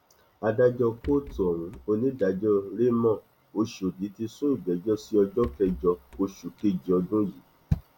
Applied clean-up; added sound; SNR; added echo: none; Rattle / Breathing; 20 dB; none.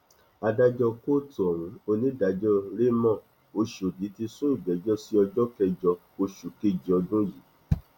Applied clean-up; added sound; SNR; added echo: none; none; none; none.